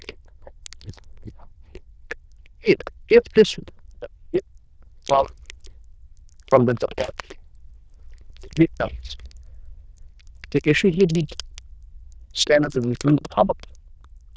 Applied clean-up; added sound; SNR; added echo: neural diffusion model UNIVERSE++.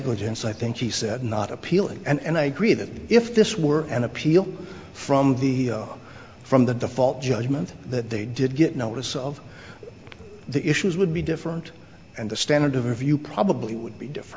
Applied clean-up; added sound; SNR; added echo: none; none; none; none.